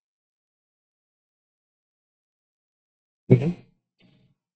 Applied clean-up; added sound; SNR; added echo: neural mask model DeepFilterNet 3.